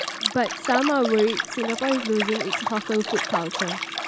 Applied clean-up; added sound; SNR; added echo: none; Liquid; 4 dB; none.